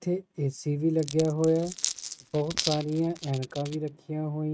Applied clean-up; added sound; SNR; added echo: neural mask model RNNoise.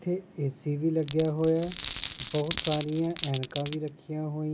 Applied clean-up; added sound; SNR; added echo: none; Glass; 1 dB; none.